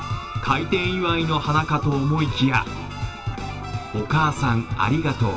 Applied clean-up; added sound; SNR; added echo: none; Motor vehicle (road) / Siren; 16 dB; reverberation time 2.7 s.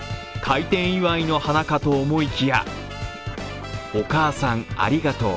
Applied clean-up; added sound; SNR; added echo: none; none; none; none.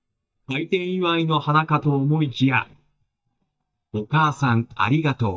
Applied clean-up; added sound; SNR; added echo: neural mask model DeepFilterNet 3.